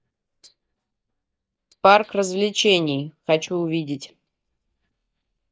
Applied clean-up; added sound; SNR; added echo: neural mask model DeepFilterNet 3.